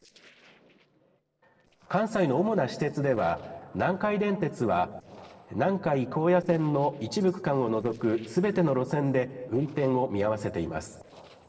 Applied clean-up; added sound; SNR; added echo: neural separator model SepFormer DNS4.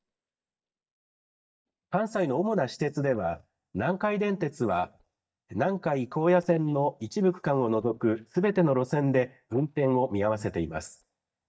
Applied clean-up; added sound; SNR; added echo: neural mask model DeepFilterNet 3.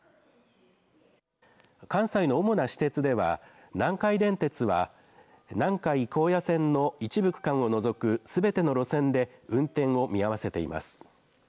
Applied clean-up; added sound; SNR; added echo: none; none; none; none.